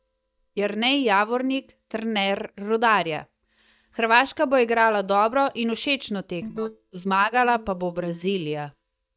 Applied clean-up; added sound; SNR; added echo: neural mask model DeepFilterNet 3.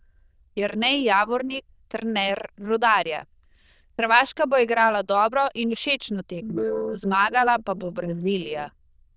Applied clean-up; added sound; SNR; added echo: neural diffusion model UNIVERSE++.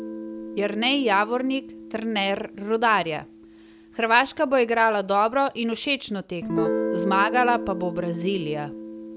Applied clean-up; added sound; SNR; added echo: none; Guitar; 9 dB; none.